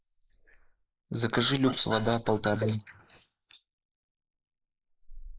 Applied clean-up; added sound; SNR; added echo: neural mask model Resemble Enhance denoiser.